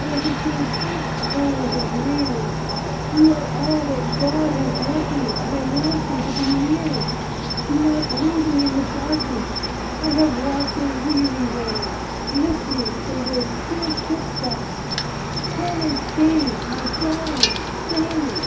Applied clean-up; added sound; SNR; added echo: none; Cricket; 1 dB; reverberation time 0.3 s.